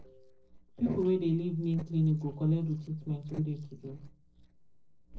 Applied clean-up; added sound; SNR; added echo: neural separator model SepFormer DNS4.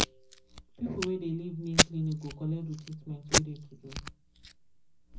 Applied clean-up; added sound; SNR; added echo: none; Packing tape, duct tape; -3 dB; reverberation time 0.4 s.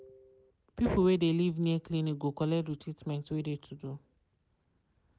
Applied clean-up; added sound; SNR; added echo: none; none; none; none.